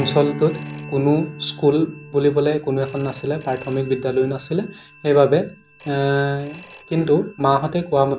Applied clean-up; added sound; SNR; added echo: none; Telephone + Strum; 17 dB; none.